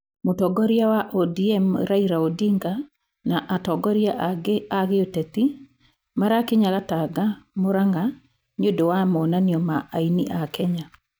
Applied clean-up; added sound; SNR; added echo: none; none; none; none.